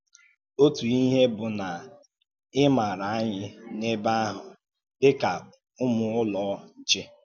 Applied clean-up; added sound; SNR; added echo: none; none; none; none.